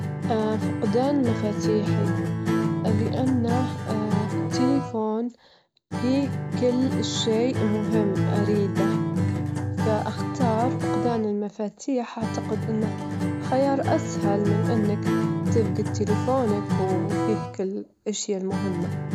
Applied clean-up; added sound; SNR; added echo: none; Acoustic guitar; 0 dB; none.